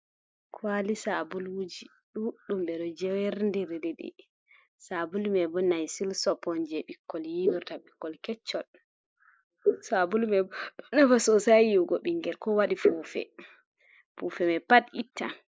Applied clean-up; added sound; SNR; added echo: neural mask model Resemble Enhance denoiser.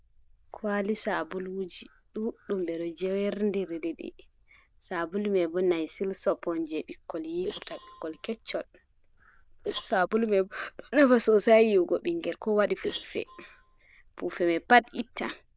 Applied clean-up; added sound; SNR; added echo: neural diffusion model UNIVERSE++.